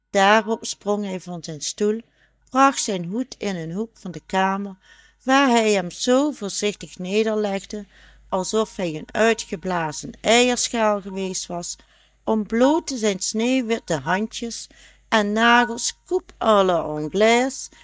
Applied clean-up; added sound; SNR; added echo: neural mask model DeepFilterNet 3.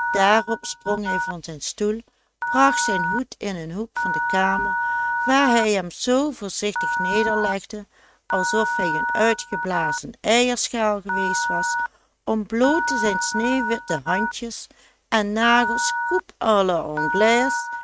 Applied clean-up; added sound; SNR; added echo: neural mask model RNNoise.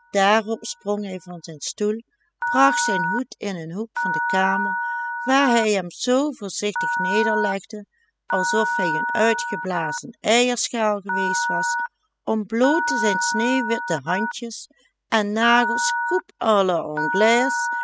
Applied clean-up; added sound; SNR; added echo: classical method spectral subtraction.